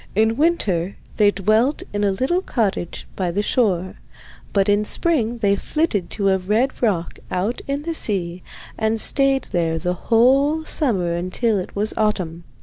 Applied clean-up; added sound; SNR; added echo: none; none; none; none.